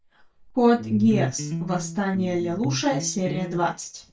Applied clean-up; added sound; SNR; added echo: neural mask model DeepFilterNet 3.